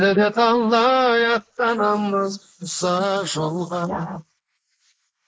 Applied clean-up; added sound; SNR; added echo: neural mask model Resemble Enhance denoiser.